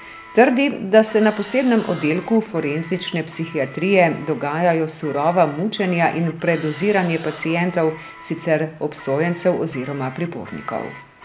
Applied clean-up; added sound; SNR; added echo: none; Animal + Guitar; 20 dB; none.